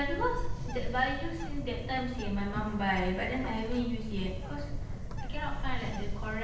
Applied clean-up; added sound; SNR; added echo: none; Bird; 0 dB; reverberation time 0.9 s.